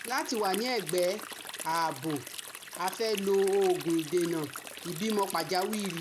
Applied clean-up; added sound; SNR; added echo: none; Stream; 11 dB; none.